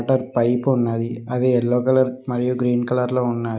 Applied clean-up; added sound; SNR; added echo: none; none; none; none.